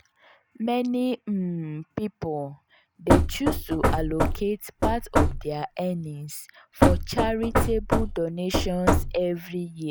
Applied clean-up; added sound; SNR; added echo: none; Knock / Wood; -5 dB; none.